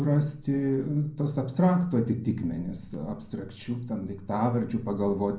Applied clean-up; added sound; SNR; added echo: none; none; none; reverberation time 0.6 s.